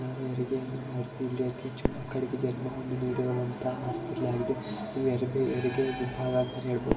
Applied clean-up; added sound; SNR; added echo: none; Fireworks; 11 dB; reverberation time 1.5 s.